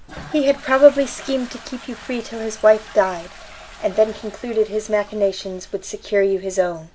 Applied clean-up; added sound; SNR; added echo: none; Toilet flush; 20 dB; none.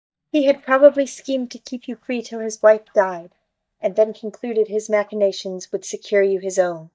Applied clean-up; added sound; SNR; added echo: neural mask model DeepFilterNet 3.